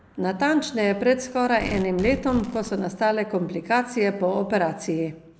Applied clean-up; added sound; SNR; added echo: none; Tearing; 15 dB; none.